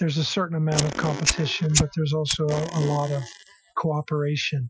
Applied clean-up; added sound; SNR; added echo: classical method Wiener filter.